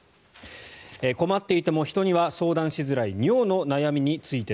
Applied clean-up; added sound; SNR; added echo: none; none; none; none.